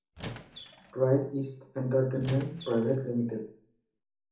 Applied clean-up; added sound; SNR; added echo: none; Squeak; 12 dB; reverberation time 0.6 s.